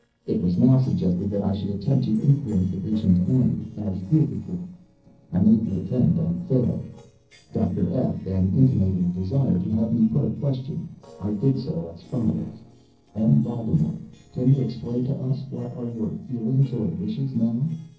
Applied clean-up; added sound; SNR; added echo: neural separator model SepFormer DNS4.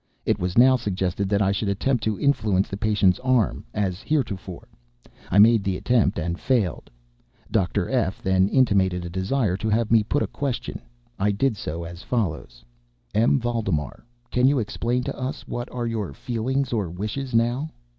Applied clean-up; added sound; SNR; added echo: none; none; none; none.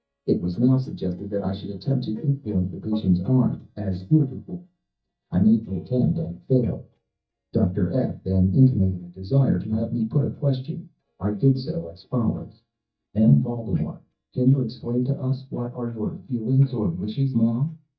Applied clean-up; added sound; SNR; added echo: neural mask model DeepFilterNet 3.